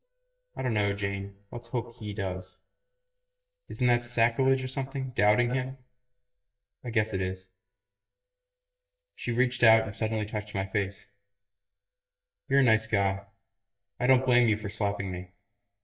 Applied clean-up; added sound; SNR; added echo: neural mask model DeepFilterNet 3.